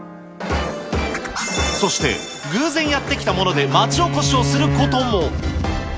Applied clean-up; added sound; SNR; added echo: none; Bowed string instrument; 4 dB; none.